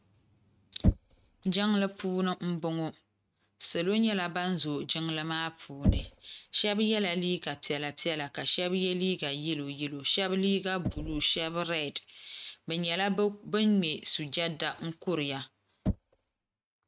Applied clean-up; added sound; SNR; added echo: neural mask model RNNoise.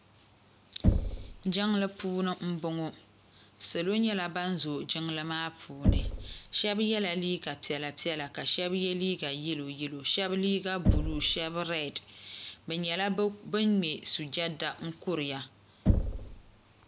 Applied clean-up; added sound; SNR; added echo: none; Knock; 3 dB; none.